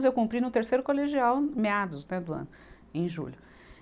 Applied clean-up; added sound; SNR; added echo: none; none; none; none.